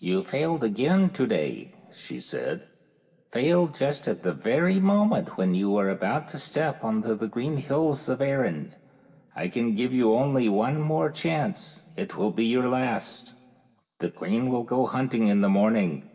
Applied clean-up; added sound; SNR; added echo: none; none; none; reverberation time 2.0 s.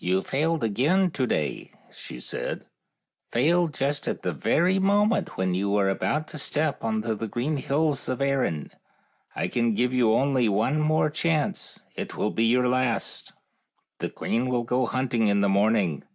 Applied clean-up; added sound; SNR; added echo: none; none; none; none.